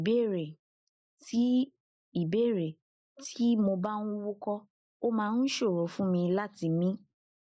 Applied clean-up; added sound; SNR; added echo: neural mask model Resemble Enhance denoiser.